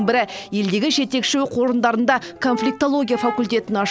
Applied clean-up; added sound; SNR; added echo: none; Brass instrument; 15 dB; none.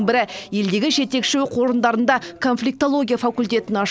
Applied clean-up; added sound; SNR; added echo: none; none; none; none.